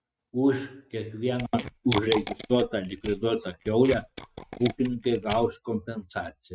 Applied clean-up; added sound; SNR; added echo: neural mask model RNNoise.